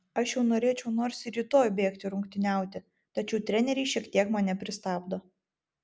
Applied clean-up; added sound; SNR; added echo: none; none; none; none.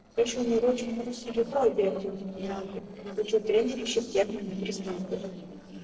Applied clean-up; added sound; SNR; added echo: neural separator model SepFormer DNS4.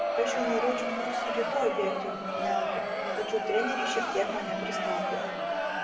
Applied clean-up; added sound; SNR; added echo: none; Crowd; -2 dB; reverberation time 2.0 s.